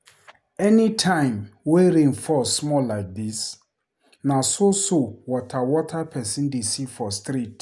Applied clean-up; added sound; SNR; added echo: none; none; none; none.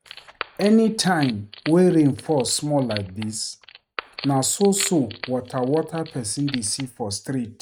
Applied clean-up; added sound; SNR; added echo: neural mask model RNNoise.